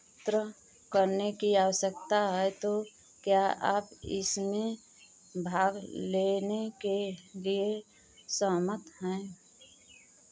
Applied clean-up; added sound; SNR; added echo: none; none; none; none.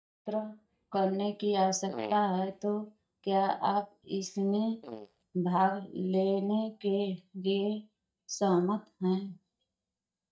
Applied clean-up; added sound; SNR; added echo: neural mask model DeepFilterNet 3.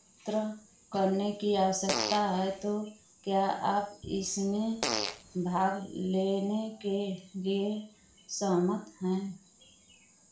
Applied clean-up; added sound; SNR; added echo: none; Fart; 5 dB; reverberation time 0.4 s.